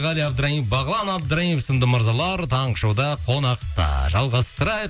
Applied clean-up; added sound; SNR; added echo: none; none; none; none.